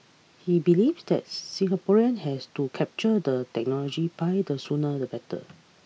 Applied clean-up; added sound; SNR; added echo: none; none; none; none.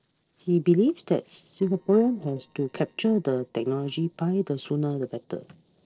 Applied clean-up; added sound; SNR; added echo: neural separator model SepFormer DNS4.